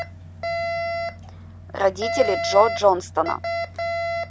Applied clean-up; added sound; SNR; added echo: none; Alarm; 4 dB; none.